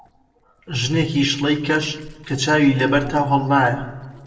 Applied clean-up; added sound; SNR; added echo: neural separator model SepFormer DNS4.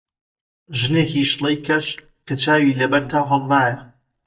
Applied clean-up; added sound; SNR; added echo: neural mask model DeepFilterNet 3.